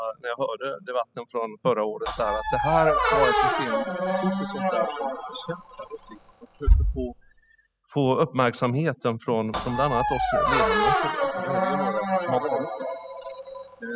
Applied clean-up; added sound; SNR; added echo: classical method spectral subtraction.